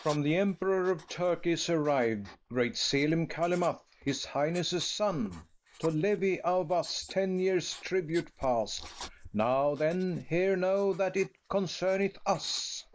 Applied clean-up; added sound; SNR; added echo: neural mask model Resemble Enhance denoiser.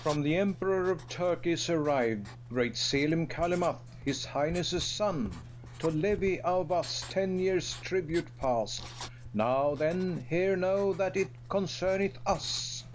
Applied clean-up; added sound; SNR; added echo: none; Writing; 14 dB; none.